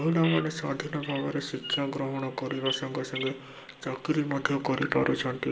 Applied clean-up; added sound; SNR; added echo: none; Bird vocalization, bird call, bird song; 12 dB; reverberation time 2.8 s.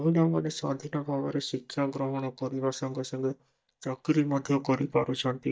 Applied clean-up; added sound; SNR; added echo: neural mask model DeepFilterNet 3.